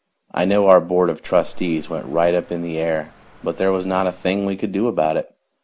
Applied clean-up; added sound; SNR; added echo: none; Cricket; 16 dB; none.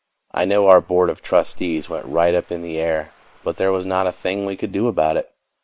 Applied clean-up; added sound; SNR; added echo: neural separator model SepFormer WHAM!.